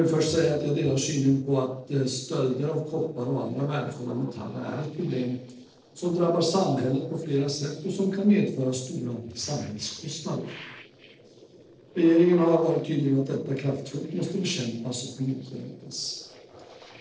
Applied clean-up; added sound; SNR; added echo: neural separator model SepFormer DNS4.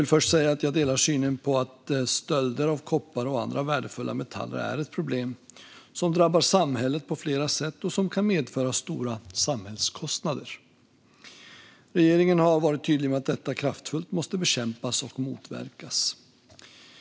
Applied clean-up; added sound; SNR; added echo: none; none; none; none.